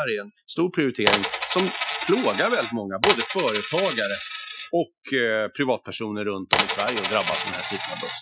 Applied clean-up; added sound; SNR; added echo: classical method Wiener filter.